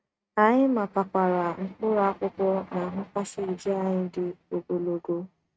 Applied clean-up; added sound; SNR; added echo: neural mask model RNNoise.